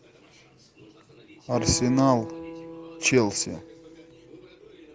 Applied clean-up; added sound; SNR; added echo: none; Acoustic guitar; 13 dB; none.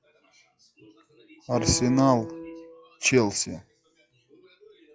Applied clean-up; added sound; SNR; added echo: classical method log-MMSE.